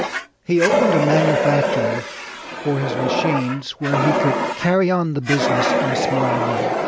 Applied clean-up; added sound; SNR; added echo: none; Fire; -1 dB; none.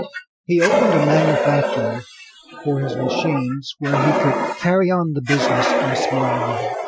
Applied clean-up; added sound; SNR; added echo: classical method Wiener filter.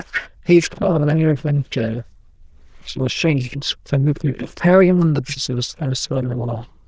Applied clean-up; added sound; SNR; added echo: neural diffusion model UNIVERSE++.